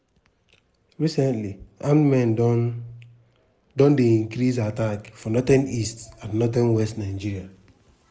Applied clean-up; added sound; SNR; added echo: none; none; none; none.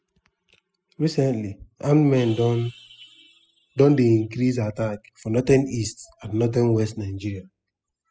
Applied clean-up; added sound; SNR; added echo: classical method spectral subtraction.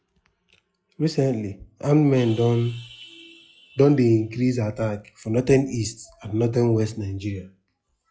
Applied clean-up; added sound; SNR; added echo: classical method log-MMSE.